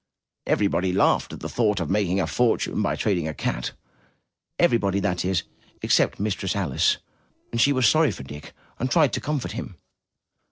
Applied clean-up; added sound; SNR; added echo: neural separator model SepFormer DNS4.